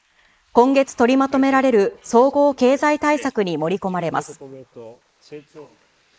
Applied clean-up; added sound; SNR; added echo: neural mask model Resemble Enhance denoiser.